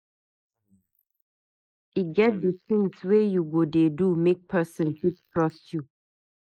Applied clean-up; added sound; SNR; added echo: neural mask model Resemble Enhance denoiser.